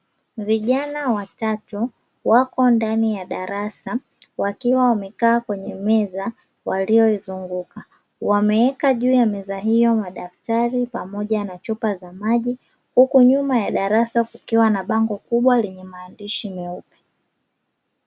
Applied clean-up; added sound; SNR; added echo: none; none; none; none.